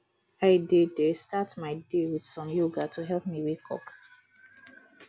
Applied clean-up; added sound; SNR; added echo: none; none; none; none.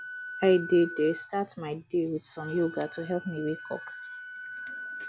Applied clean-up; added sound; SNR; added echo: none; Wind instrument, woodwind instrument; 12 dB; none.